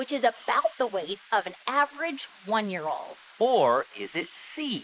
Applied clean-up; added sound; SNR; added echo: neural mask model Resemble Enhance denoiser.